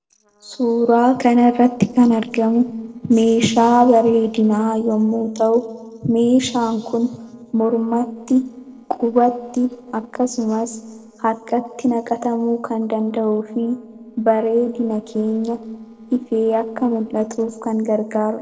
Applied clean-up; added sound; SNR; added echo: neural separator model SepFormer DNS4.